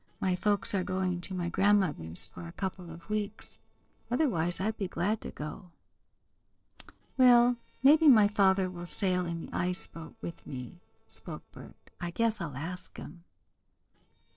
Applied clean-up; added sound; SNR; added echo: neural separator model SepFormer DNS4.